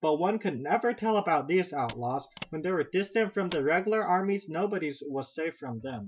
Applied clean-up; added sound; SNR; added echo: none; Mechanisms; 13 dB; none.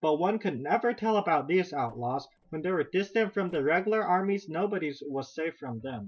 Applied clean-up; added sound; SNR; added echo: neural separator model SepFormer DNS4.